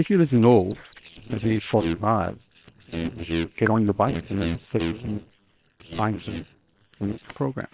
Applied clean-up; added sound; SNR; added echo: neural separator model SepFormer WHAM!.